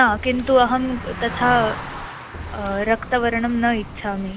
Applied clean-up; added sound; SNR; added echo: none; Car passing by + Subway, metro, underground; 11 dB; none.